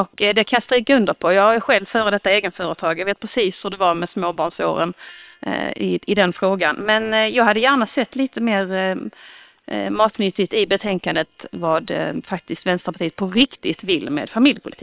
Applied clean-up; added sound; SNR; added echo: neural separator model SepFormer WHAM!.